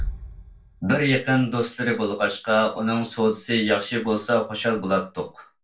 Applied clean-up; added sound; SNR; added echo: none; Bass drum; 16 dB; reverberation time 0.3 s.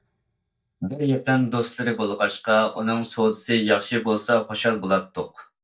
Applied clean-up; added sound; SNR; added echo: neural mask model DeepFilterNet 3.